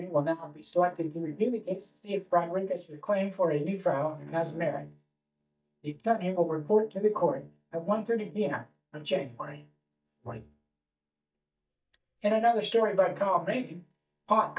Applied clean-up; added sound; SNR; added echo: neural mask model DeepFilterNet 3.